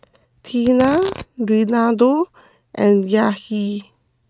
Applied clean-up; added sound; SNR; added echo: neural mask model RNNoise.